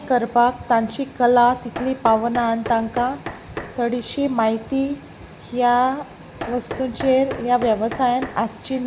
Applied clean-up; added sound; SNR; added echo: none; Knock; 15 dB; none.